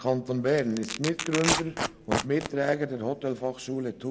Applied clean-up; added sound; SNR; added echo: none; Tearing; 4 dB; none.